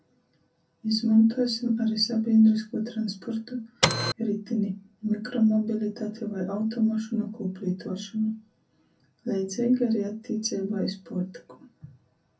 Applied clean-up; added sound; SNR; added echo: none; Printer; -4 dB; reverberation time 0.3 s.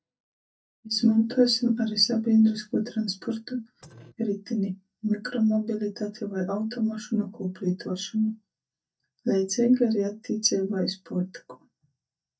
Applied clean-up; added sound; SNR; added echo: neural mask model DeepFilterNet 3.